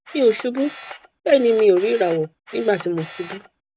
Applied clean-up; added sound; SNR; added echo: none; Camera; 18 dB; none.